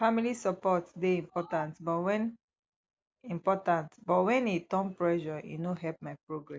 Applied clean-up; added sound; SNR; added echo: none; none; none; none.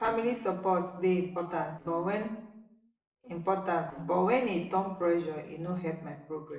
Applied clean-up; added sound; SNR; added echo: neural separator model SepFormer DNS4.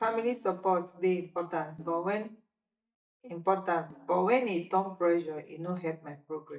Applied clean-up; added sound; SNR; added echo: neural mask model DeepFilterNet 3.